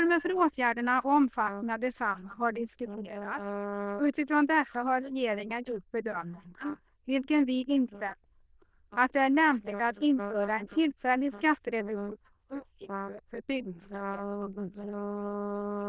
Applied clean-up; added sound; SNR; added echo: neural diffusion model UNIVERSE++.